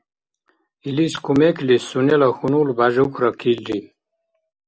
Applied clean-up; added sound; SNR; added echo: none; none; none; none.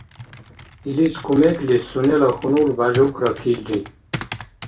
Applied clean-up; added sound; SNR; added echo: none; Computer keyboard; 14 dB; reverberation time 0.3 s.